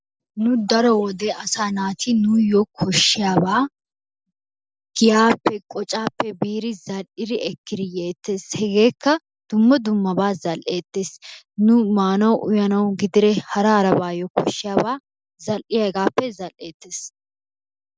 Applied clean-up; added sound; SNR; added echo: none; none; none; none.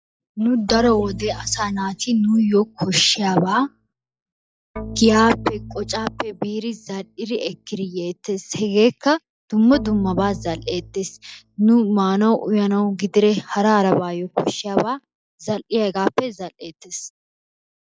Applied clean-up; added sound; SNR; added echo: classical method log-MMSE.